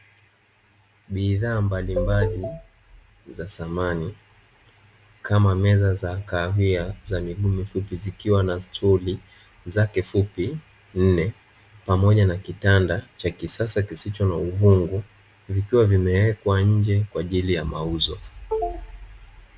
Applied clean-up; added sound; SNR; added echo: none; none; none; none.